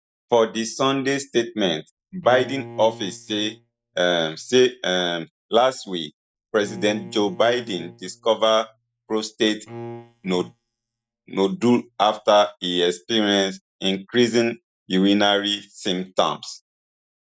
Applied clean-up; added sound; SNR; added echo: neural mask model DeepFilterNet 3.